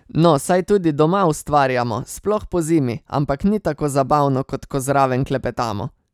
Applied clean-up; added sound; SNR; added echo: none; none; none; none.